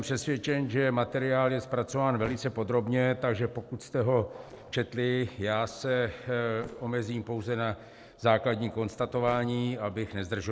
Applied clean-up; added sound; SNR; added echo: neural separator model SepFormer DNS4.